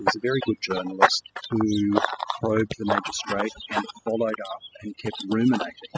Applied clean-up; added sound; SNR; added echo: classical method spectral subtraction.